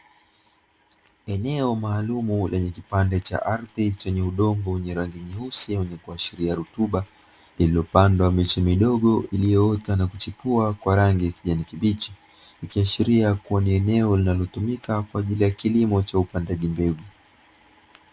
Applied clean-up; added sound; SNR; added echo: none; none; none; none.